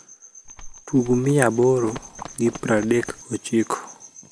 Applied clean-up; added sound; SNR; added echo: none; Bird + Run; 17 dB; none.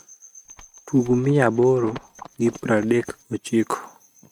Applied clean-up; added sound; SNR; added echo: neural mask model RNNoise.